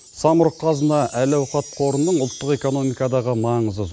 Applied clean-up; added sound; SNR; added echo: none; Chime; 19 dB; none.